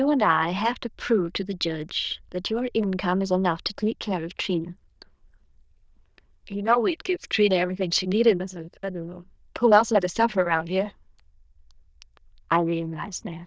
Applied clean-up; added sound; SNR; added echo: neural diffusion model UNIVERSE++.